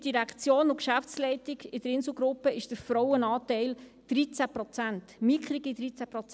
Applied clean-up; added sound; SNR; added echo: none; none; none; none.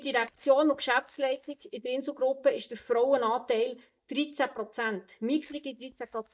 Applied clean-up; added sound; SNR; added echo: neural mask model DeepFilterNet 3.